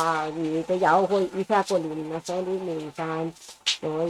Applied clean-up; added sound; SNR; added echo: neural mask model RNNoise.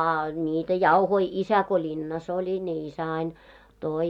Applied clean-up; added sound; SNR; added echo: none; none; none; none.